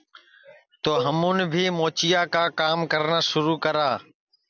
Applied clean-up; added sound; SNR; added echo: none; Cowbell; 12 dB; none.